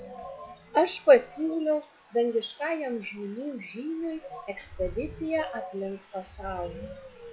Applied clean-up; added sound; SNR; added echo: classical method log-MMSE.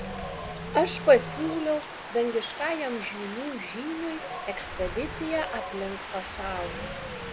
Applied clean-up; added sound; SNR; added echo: none; Wind; 8 dB; none.